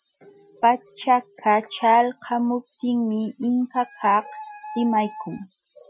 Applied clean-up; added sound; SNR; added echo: classical method Wiener filter.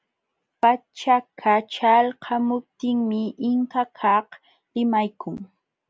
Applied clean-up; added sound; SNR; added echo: none; none; none; none.